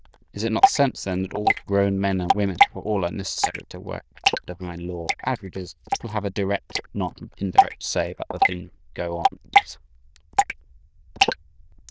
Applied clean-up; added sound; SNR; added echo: neural diffusion model UNIVERSE++.